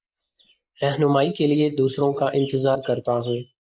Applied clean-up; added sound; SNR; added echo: neural mask model Resemble Enhance denoiser.